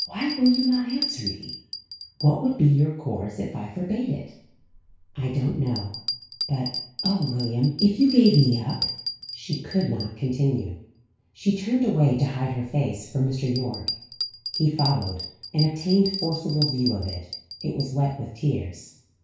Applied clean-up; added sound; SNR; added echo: none; Bell; 11 dB; reverberation time 0.6 s.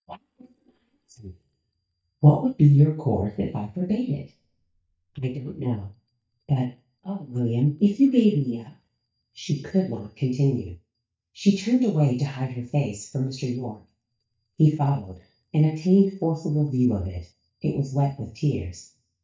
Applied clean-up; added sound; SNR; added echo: neural mask model DeepFilterNet 3.